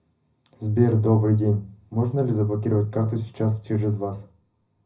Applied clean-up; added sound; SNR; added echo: none; none; none; reverberation time 0.4 s.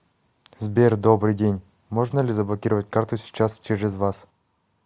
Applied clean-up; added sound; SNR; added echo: none; none; none; none.